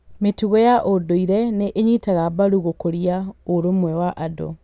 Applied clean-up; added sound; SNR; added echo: none; none; none; none.